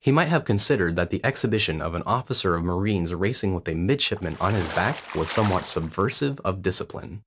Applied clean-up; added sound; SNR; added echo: none; Water / Splash, splatter; 13 dB; none.